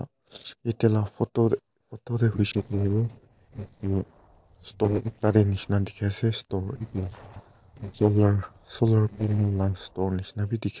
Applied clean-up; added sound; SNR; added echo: neural separator model SepFormer DNS4.